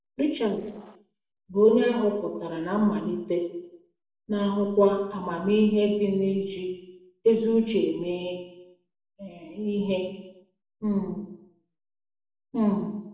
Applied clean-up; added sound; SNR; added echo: neural separator model SepFormer DNS4.